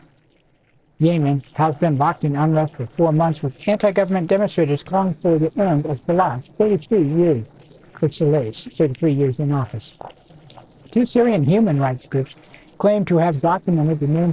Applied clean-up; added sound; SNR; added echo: neural separator model SepFormer DNS4.